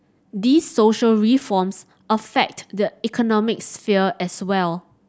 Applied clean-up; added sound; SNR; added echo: none; none; none; none.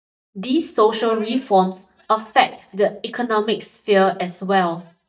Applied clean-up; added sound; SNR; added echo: neural mask model DeepFilterNet 3.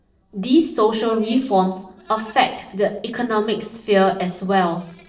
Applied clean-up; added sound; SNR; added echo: neural separator model SepFormer DNS4.